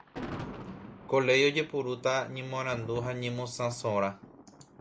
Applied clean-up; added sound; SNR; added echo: none; Thunder; 14 dB; none.